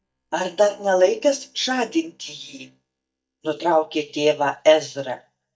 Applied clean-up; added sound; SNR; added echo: neural mask model DeepFilterNet 3.